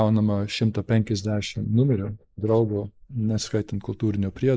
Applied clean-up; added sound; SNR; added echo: neural mask model Resemble Enhance denoiser.